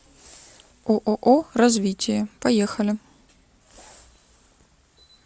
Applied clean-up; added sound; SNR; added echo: none; none; none; none.